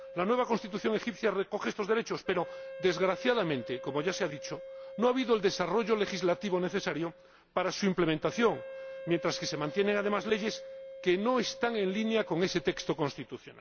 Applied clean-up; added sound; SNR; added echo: none; Wind instrument, woodwind instrument; 15 dB; none.